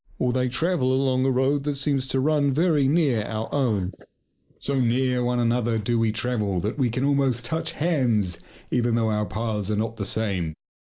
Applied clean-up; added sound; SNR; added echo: neural mask model Resemble Enhance denoiser.